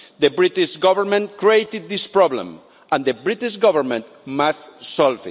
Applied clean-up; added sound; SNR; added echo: none; none; none; none.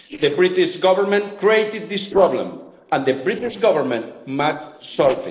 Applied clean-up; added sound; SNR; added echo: neural separator model SepFormer DNS4.